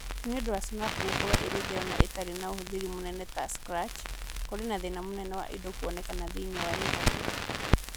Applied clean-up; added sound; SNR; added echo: none; Crackle; -4 dB; none.